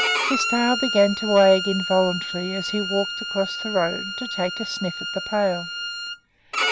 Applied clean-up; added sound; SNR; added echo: none; Bowed string instrument; 4 dB; none.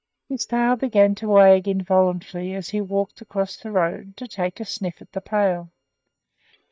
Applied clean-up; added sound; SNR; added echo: neural mask model DeepFilterNet 3.